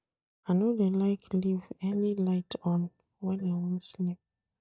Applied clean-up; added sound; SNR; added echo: neural mask model DeepFilterNet 3.